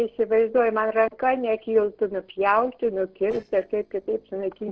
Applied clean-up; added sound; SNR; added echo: neural separator model SepFormer DNS4.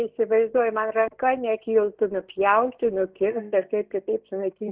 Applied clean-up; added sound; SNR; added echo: neural mask model DeepFilterNet 3.